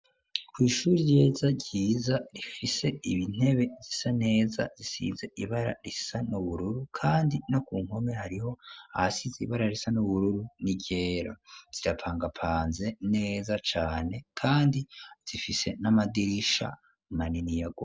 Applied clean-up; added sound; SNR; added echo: none; none; none; none.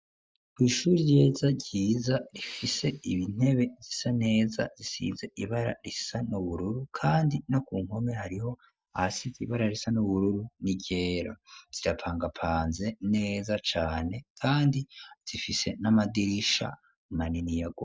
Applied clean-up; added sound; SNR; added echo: neural mask model DeepFilterNet 3.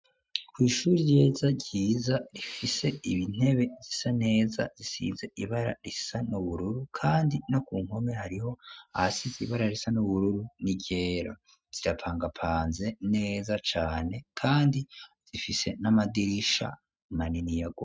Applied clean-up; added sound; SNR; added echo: neural mask model RNNoise.